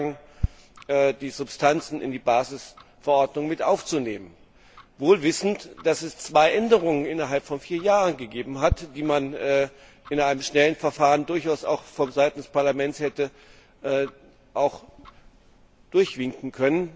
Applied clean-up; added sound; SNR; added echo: none; Tick-tock; 17 dB; none.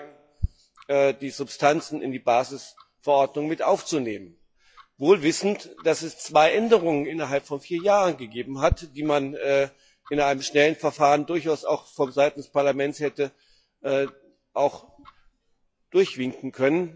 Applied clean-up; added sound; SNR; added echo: classical method log-MMSE.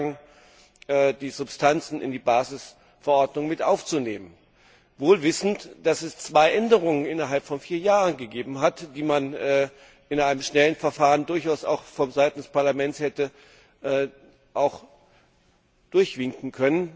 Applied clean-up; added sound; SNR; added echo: none; none; none; none.